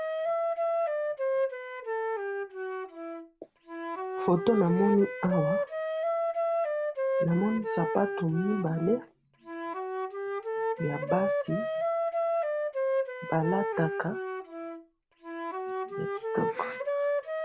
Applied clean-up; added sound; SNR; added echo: none; Wind instrument, woodwind instrument; -1 dB; none.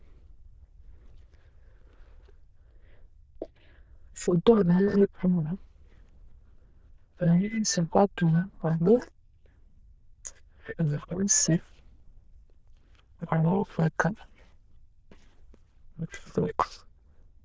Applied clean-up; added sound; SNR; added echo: neural diffusion model UNIVERSE++.